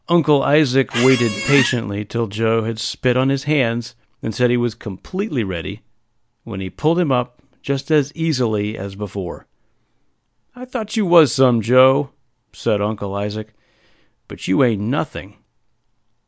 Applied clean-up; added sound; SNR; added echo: none; Squeak; 4 dB; none.